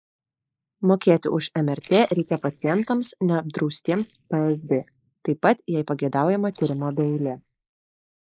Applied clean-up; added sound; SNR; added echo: neural mask model Resemble Enhance denoiser.